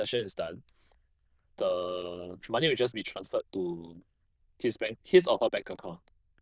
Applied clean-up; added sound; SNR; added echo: neural diffusion model UNIVERSE++.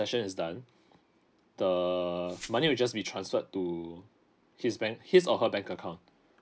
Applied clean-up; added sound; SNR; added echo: none; Glass; 20 dB; none.